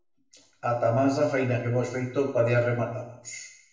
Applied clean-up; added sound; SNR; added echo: none; none; none; reverberation time 0.8 s.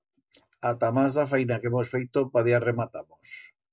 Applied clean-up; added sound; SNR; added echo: none; none; none; none.